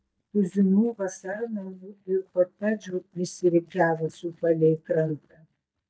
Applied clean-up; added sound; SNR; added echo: neural mask model DeepFilterNet 3.